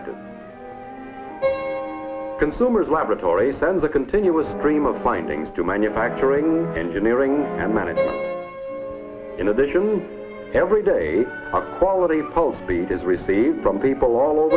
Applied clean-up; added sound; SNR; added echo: none; Piano; 12 dB; none.